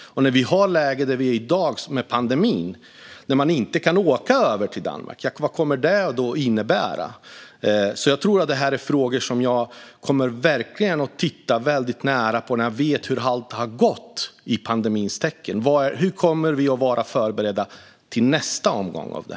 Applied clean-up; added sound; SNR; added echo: none; none; none; none.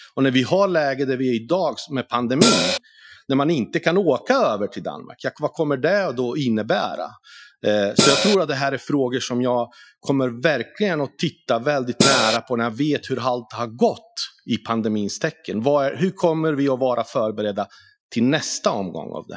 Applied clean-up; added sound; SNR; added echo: classical method Wiener filter.